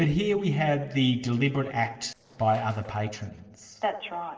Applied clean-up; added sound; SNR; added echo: neural separator model SepFormer DNS4.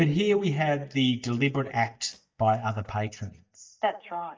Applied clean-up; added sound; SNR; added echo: neural mask model DeepFilterNet 3.